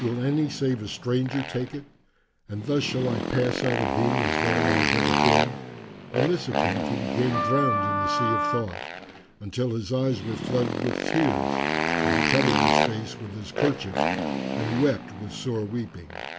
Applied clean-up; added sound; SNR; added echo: none; Wind instrument, woodwind instrument + Motorcycle; -1 dB; none.